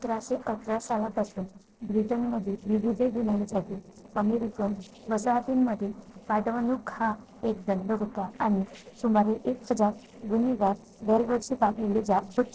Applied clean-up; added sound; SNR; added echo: neural separator model SepFormer DNS4.